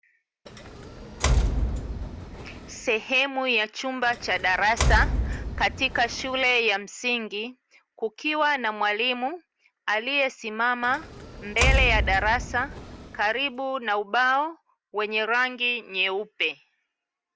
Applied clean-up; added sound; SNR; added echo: none; Door; 1 dB; none.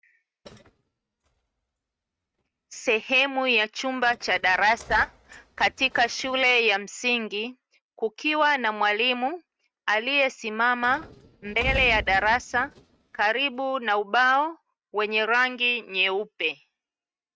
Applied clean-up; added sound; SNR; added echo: neural mask model RNNoise.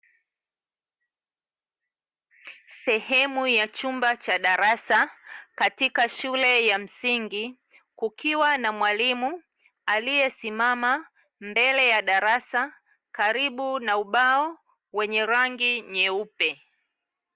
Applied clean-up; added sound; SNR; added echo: none; none; none; none.